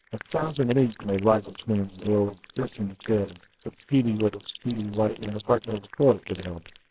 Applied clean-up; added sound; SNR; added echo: neural separator model SepFormer WHAMR!.